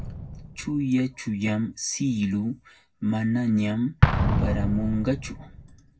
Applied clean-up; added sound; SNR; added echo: none; Explosion; 2 dB; reverberation time 0.4 s.